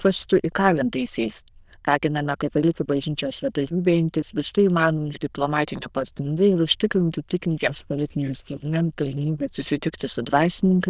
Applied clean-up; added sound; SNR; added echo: neural diffusion model UNIVERSE++.